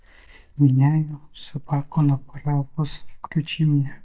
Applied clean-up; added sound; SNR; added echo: neural mask model DeepFilterNet 3.